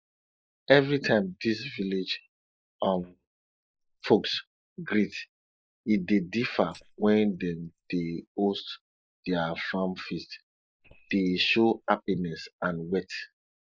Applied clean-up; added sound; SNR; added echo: neural mask model Resemble Enhance denoiser.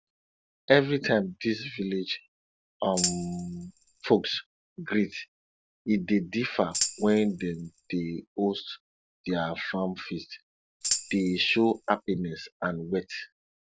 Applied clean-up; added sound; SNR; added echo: none; Tambourine; 6 dB; none.